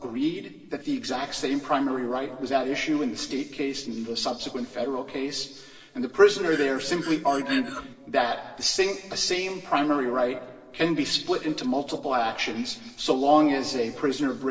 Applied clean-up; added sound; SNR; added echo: neural separator model SepFormer DNS4.